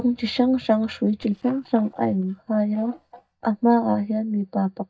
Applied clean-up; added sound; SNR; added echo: neural mask model DeepFilterNet 3.